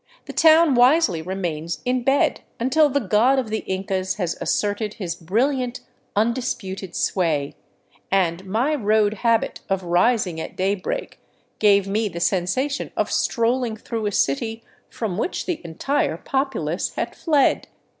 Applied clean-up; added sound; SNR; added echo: none; none; none; none.